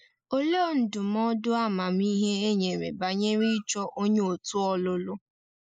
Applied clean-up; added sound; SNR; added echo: neural mask model Resemble Enhance denoiser.